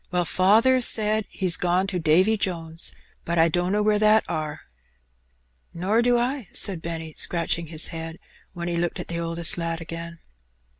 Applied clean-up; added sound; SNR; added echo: none; none; none; none.